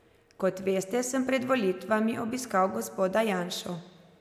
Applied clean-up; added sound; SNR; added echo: none; none; none; none.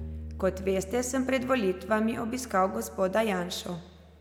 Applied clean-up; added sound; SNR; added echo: none; Bowed string instrument; 15 dB; none.